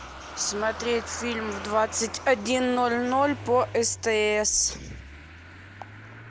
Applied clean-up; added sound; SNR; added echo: none; Engine starting / Motor vehicle (road); 13 dB; none.